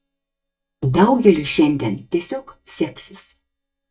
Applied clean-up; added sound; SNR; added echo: neural mask model DeepFilterNet 3.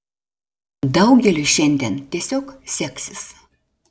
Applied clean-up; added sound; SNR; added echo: none; none; none; none.